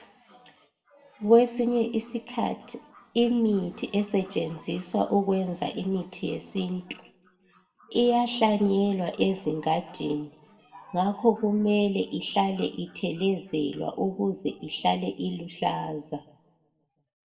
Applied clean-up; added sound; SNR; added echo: none; none; none; reverberation time 0.7 s.